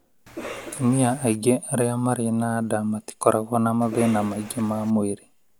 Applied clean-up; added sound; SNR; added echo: none; Cough; 14 dB; none.